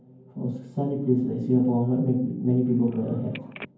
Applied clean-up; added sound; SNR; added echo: none; Telephone; 18 dB; reverberation time 0.9 s.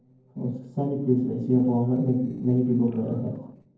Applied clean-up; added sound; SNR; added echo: neural separator model SepFormer DNS4.